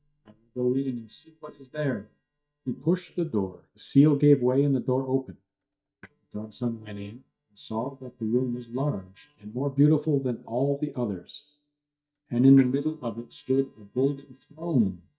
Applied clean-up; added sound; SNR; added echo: neural mask model DeepFilterNet 3.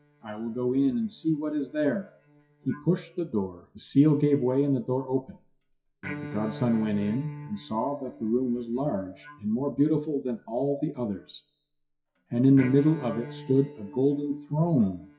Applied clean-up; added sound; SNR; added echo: classical method WPE with log-MMSE.